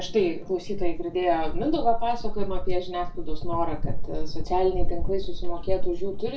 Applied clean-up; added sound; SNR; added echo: none; Thunder / Wind / Bird vocalization, bird call, bird song; -4 dB; reverberation time 0.2 s.